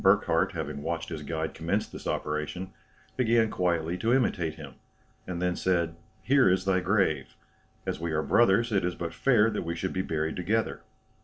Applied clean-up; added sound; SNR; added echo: none; none; none; none.